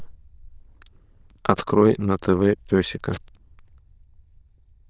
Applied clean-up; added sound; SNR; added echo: neural diffusion model UNIVERSE++.